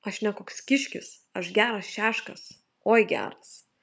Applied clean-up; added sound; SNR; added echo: none; none; none; none.